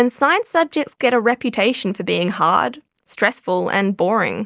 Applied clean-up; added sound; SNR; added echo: none; none; none; none.